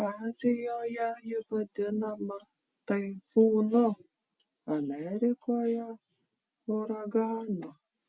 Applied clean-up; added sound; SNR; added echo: none; none; none; none.